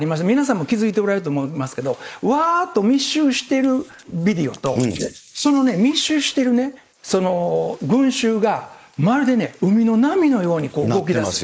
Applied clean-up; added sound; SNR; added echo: neural mask model Resemble Enhance denoiser.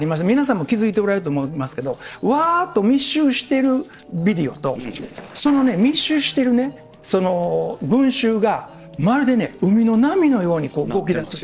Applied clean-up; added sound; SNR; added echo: neural separator model SepFormer DNS4.